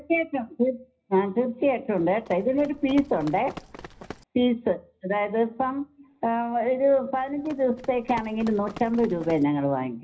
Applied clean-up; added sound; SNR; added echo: none; Run; 18 dB; reverberation time 0.5 s.